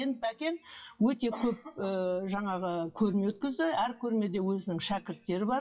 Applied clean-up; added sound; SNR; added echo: classical method WPE with log-MMSE.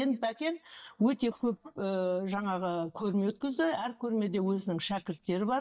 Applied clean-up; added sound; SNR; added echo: neural mask model DeepFilterNet 3.